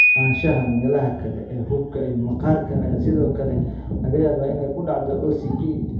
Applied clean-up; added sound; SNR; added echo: none; Piano; 7 dB; reverberation time 0.8 s.